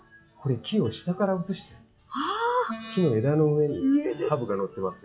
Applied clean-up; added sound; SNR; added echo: classical method WPE with log-MMSE.